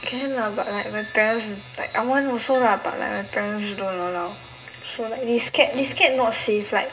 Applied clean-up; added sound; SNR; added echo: none; Piano; 19 dB; reverberation time 0.2 s.